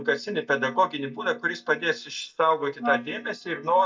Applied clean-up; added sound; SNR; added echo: neural mask model DeepFilterNet 3.